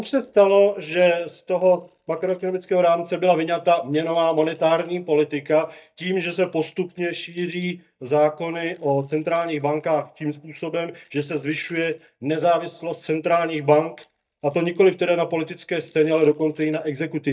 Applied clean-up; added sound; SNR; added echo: neural mask model DeepFilterNet 3.